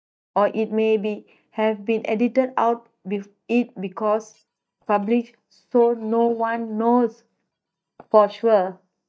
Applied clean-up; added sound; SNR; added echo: neural mask model DeepFilterNet 3.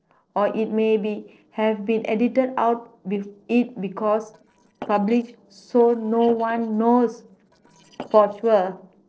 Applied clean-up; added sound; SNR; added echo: neural separator model SepFormer DNS4.